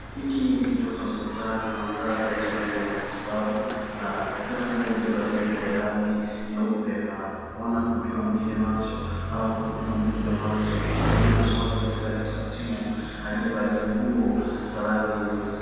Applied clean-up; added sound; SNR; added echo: none; Bicycle; 4 dB; reverberation time 2.1 s.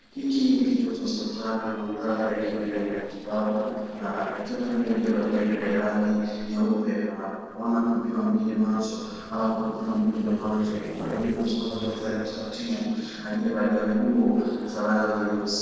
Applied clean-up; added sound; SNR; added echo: neural separator model SepFormer DNS4.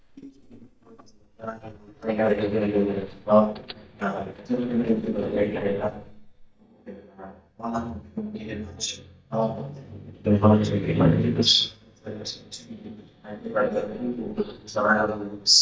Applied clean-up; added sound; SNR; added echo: neural mask model DeepFilterNet 3.